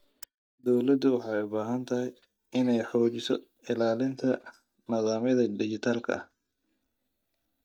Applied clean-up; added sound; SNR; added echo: neural mask model DeepFilterNet 3.